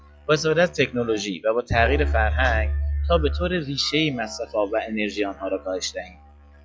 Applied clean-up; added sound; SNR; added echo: classical method log-MMSE.